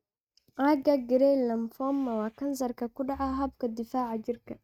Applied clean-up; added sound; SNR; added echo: neural mask model RNNoise.